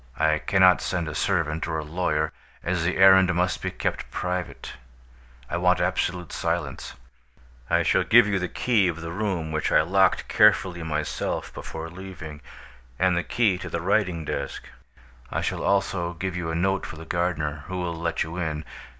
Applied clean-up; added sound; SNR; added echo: none; none; none; none.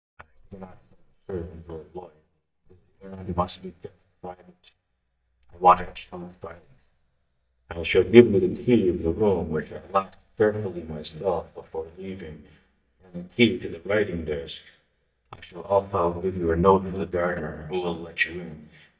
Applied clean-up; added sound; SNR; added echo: neural mask model DeepFilterNet 3.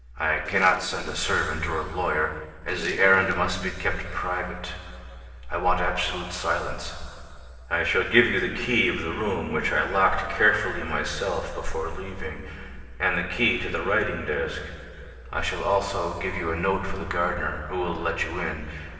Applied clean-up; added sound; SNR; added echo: neural separator model SepFormer DNS4.